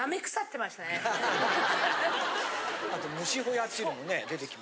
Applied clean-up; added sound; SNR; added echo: none; none; none; none.